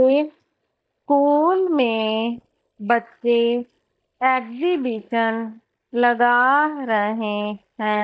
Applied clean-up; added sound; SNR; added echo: neural mask model DeepFilterNet 3.